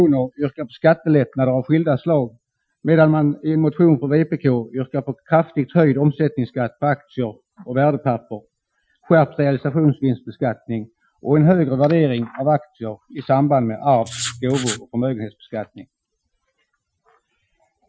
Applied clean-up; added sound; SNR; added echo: classical method Wiener filter.